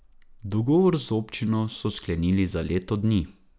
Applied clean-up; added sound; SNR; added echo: none; none; none; none.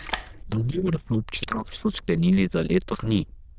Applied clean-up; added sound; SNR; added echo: neural diffusion model UNIVERSE++.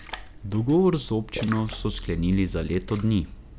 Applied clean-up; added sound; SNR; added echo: none; Splash, splatter; 12 dB; none.